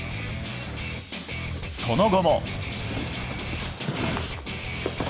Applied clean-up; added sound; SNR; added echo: none; none; none; none.